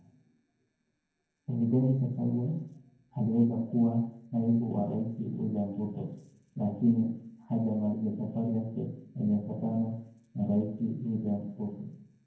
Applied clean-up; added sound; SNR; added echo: neural separator model SepFormer DNS4.